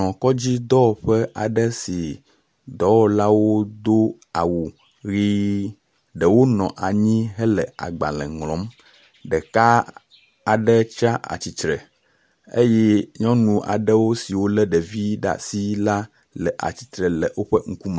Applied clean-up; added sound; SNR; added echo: none; none; none; none.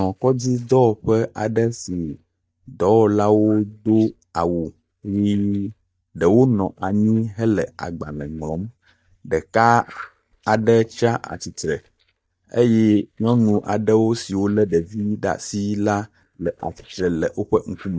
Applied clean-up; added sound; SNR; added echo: neural mask model DeepFilterNet 3.